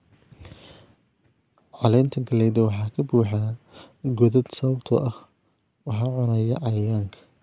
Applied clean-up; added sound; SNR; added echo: none; none; none; none.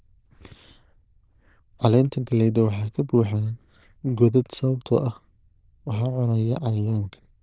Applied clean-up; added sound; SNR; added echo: neural diffusion model UNIVERSE++.